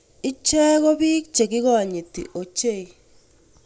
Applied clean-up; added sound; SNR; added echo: none; none; none; none.